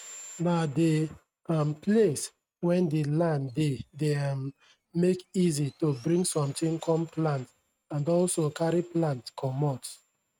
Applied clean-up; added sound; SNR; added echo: neural mask model RNNoise.